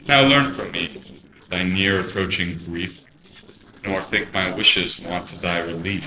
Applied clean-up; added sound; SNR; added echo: neural separator model SepFormer DNS4.